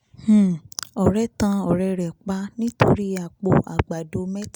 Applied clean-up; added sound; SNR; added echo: none; none; none; none.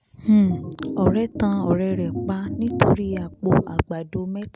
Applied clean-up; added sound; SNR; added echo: none; Organ; 9 dB; none.